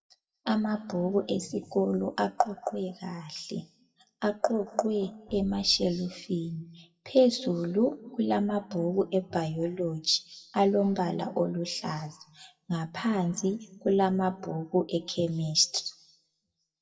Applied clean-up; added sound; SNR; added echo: classical method WPE with log-MMSE.